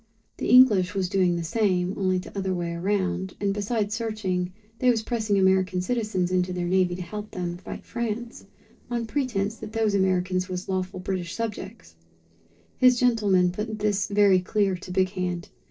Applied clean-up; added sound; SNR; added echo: neural separator model SepFormer DNS4.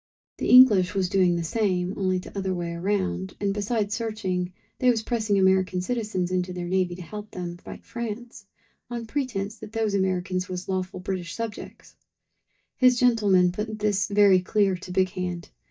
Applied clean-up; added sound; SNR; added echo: neural mask model DeepFilterNet 3.